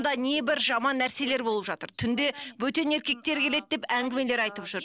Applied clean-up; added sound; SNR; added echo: none; none; none; none.